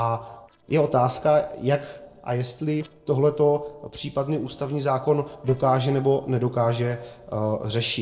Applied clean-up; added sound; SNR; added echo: neural separator model SepFormer DNS4.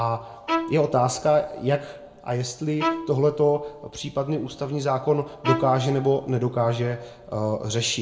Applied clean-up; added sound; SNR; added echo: none; Bowed string instrument; 9 dB; reverberation time 0.4 s.